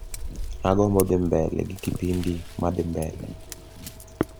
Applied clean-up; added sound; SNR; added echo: none; Scissors; 10 dB; none.